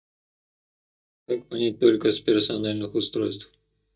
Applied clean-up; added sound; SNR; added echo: neural mask model DeepFilterNet 3.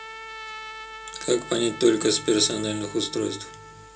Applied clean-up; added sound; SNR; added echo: none; Trumpet; 14 dB; reverberation time 0.2 s.